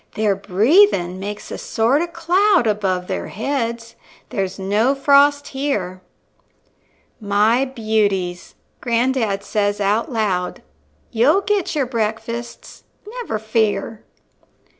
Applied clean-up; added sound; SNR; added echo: none; none; none; none.